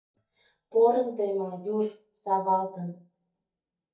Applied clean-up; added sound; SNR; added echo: neural mask model DeepFilterNet 3.